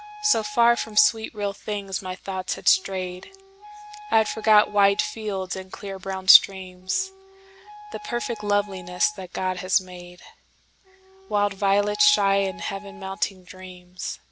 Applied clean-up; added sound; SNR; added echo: none; Wind instrument, woodwind instrument; 19 dB; none.